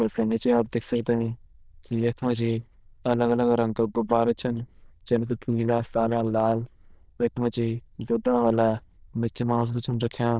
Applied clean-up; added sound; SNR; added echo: neural diffusion model UNIVERSE++.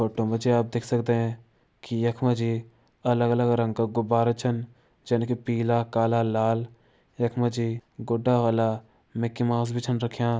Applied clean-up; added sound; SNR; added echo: none; none; none; none.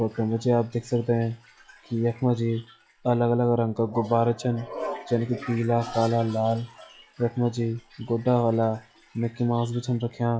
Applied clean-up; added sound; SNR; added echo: classical method log-MMSE.